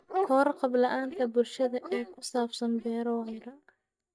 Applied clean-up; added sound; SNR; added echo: neural mask model DeepFilterNet 3.